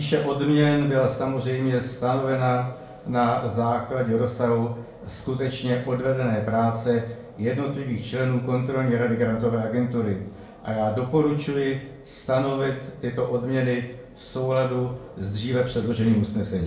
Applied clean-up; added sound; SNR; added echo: none; none; none; reverberation time 0.5 s.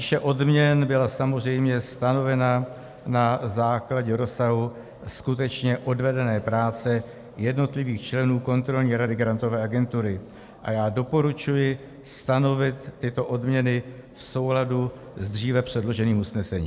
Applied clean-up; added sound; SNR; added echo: none; none; none; none.